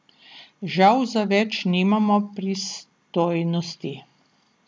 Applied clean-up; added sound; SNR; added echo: none; none; none; none.